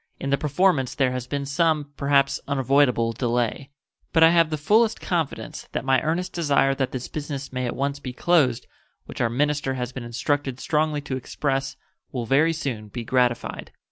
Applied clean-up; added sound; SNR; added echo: none; none; none; none.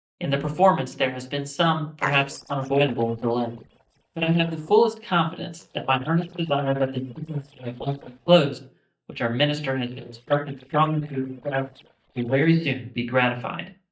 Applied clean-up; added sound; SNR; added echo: neural mask model DeepFilterNet 3.